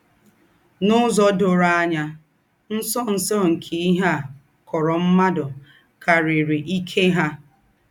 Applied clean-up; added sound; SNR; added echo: none; none; none; none.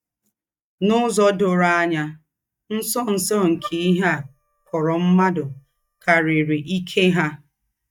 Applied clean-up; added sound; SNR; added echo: neural mask model DeepFilterNet 3.